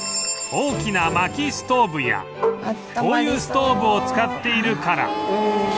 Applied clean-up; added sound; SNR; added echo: none; Marimba, xylophone; 7 dB; none.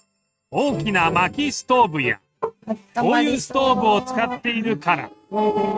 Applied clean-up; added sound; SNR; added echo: neural mask model RNNoise.